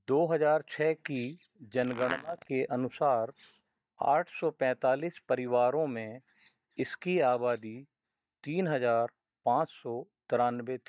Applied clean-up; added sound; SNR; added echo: neural mask model DeepFilterNet 3.